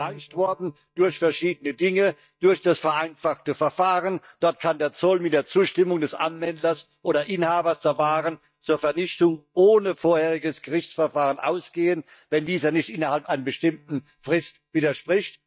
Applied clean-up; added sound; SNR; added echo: neural mask model DeepFilterNet 3.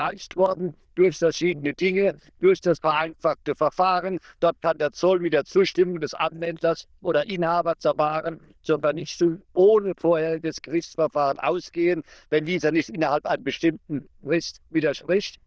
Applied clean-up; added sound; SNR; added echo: neural diffusion model UNIVERSE++.